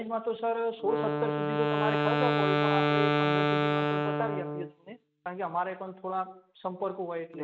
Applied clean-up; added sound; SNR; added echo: neural mask model RNNoise.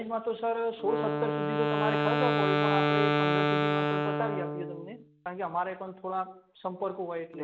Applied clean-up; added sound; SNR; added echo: none; Wind instrument, woodwind instrument; -3 dB; none.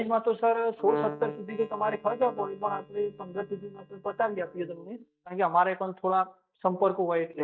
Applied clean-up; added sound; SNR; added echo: neural mask model DeepFilterNet 3.